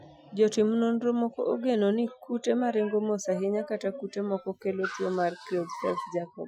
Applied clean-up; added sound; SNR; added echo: classical method Wiener filter.